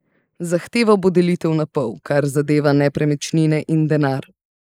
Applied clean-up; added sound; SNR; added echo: neural mask model Resemble Enhance denoiser.